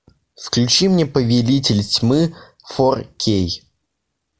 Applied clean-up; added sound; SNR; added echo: none; none; none; none.